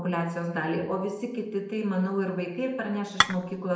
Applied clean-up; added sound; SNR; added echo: none; Dishes, pots, and pans / Chink, clink; -3 dB; reverberation time 0.7 s.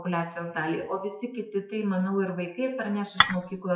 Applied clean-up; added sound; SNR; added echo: classical method WPE with log-MMSE.